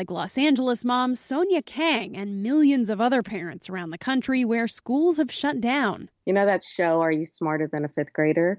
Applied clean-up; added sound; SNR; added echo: none; none; none; none.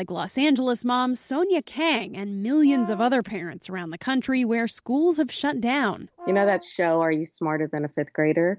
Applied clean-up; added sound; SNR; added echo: none; Brass instrument; 15 dB; none.